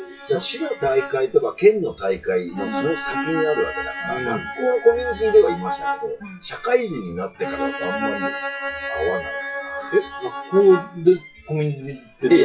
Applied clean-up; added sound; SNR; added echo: classical method WPE with log-MMSE.